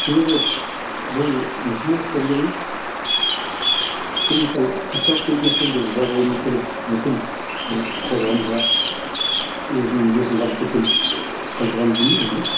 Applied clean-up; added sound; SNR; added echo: none; Bird vocalization, bird call, bird song; 1 dB; reverberation time 0.7 s.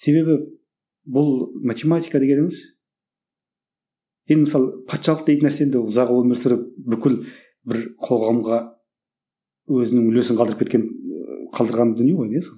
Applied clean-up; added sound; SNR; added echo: none; none; none; none.